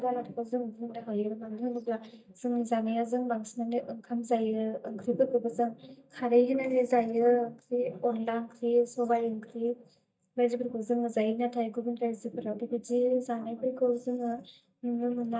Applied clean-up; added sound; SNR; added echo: neural mask model DeepFilterNet 3.